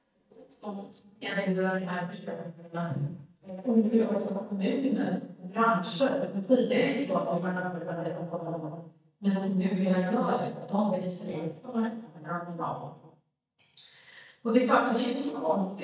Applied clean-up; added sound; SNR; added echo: neural mask model DeepFilterNet 3.